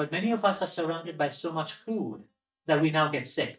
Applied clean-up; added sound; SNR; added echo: neural mask model DeepFilterNet 3.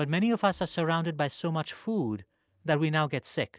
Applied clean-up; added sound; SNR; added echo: none; none; none; none.